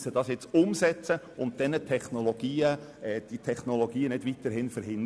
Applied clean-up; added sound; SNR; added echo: none; none; none; none.